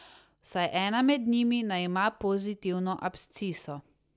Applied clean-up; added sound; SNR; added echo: none; none; none; none.